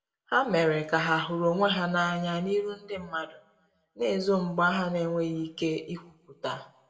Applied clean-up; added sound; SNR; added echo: none; none; none; reverberation time 0.6 s.